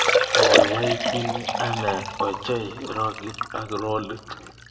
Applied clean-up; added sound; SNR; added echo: none; Liquid; -4 dB; reverberation time 0.6 s.